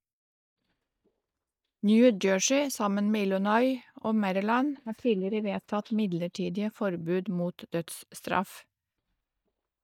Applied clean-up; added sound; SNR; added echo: neural mask model DeepFilterNet 3.